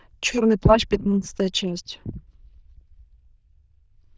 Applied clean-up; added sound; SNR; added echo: neural diffusion model UNIVERSE++.